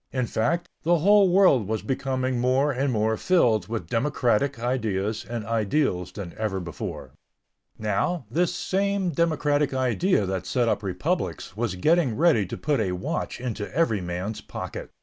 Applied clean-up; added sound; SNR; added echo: none; none; none; none.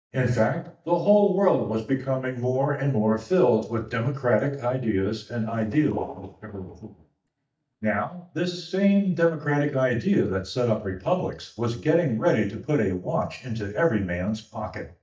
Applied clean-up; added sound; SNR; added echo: neural mask model DeepFilterNet 3.